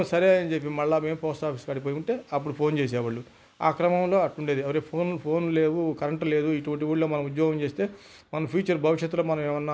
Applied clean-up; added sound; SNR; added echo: none; none; none; none.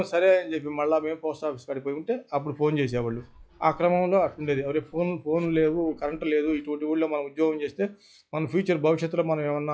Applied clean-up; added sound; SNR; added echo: classical method log-MMSE.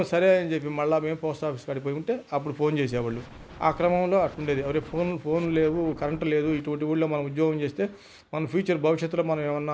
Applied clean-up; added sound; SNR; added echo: none; Scratching (performance technique); 18 dB; none.